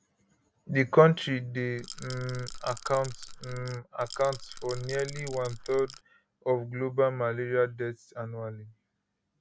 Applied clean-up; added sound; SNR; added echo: none; Rattle / Rattle (instrument); 11 dB; none.